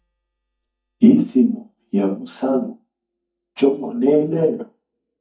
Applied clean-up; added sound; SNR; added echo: neural mask model DeepFilterNet 3.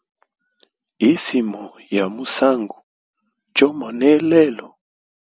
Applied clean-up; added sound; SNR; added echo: none; none; none; none.